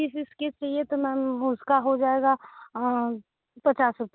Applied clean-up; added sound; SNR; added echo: none; none; none; none.